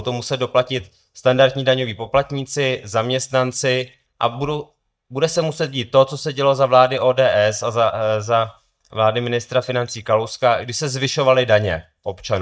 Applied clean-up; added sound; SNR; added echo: neural mask model DeepFilterNet 3.